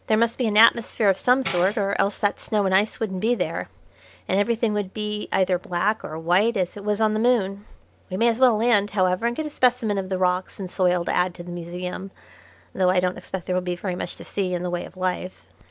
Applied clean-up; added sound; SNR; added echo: none; Tambourine; 1 dB; none.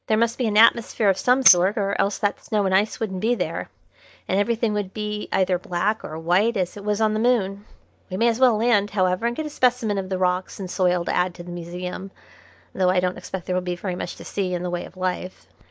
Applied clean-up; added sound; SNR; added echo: neural mask model DeepFilterNet 3.